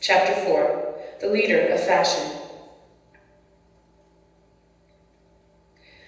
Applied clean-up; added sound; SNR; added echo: none; none; none; reverberation time 1.1 s.